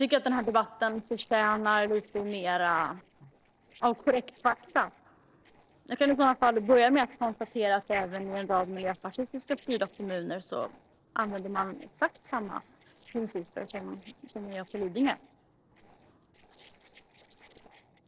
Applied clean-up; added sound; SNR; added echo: neural separator model SepFormer DNS4.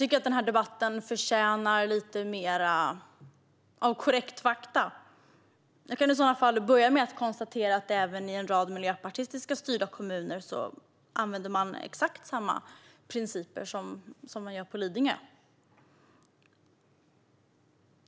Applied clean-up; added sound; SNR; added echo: none; none; none; none.